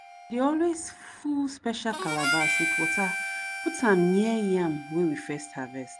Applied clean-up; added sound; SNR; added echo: none; Harmonica; 5 dB; none.